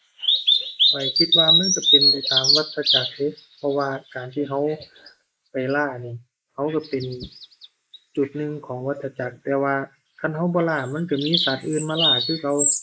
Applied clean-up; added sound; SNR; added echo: neural mask model Resemble Enhance denoiser.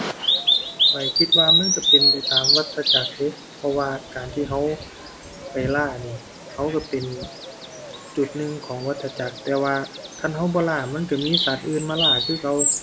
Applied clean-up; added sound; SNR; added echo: none; Bird vocalization, bird call, bird song; -2 dB; none.